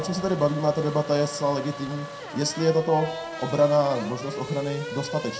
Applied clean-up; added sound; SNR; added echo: none; Race car, auto racing / Accelerating, revving, vroom; 11 dB; reverberation time 0.2 s.